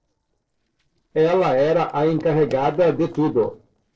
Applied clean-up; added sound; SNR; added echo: neural separator model SepFormer DNS4.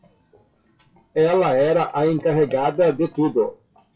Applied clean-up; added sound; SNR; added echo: classical method WPE with log-MMSE.